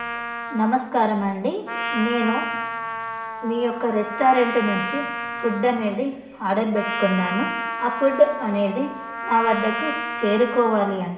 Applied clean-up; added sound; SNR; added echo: none; Trumpet; 7 dB; reverberation time 0.8 s.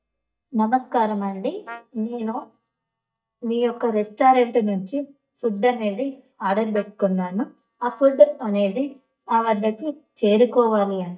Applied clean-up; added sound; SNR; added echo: neural mask model DeepFilterNet 3.